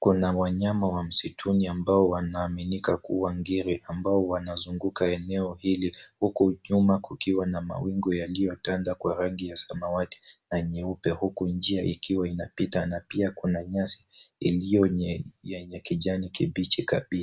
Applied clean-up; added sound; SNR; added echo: none; none; none; none.